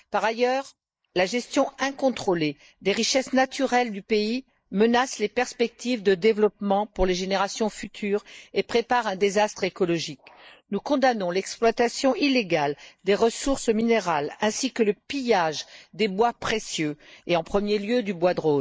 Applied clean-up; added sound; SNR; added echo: neural mask model Resemble Enhance denoiser.